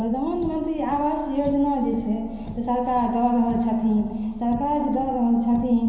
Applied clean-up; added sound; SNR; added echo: none; Car; 16 dB; reverberation time 0.5 s.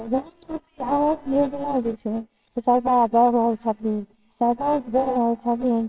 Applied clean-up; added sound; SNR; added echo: neural separator model SepFormer WHAMR!.